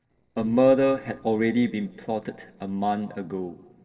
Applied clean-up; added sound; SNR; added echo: neural separator model SepFormer DNS4.